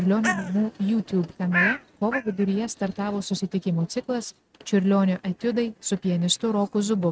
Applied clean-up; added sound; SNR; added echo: neural mask model RNNoise.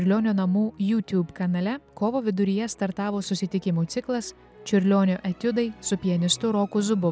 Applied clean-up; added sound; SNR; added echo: none; none; none; none.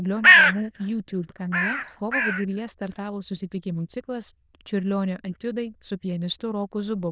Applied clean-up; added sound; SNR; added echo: neural diffusion model UNIVERSE++.